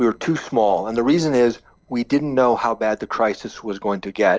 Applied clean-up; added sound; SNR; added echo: neural separator model SepFormer DNS4.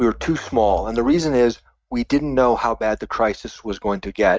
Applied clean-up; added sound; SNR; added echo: neural mask model RNNoise.